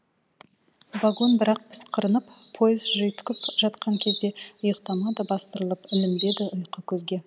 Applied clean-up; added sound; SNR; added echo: neural mask model Resemble Enhance denoiser.